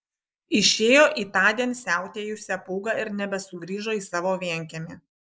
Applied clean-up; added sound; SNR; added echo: neural mask model Resemble Enhance denoiser.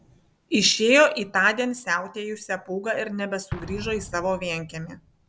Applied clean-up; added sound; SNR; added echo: none; Explosion; 19 dB; none.